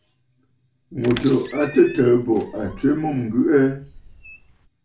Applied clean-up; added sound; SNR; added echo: none; Squeak; 17 dB; reverberation time 0.3 s.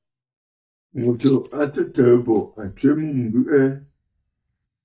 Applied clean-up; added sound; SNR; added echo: neural mask model DeepFilterNet 3.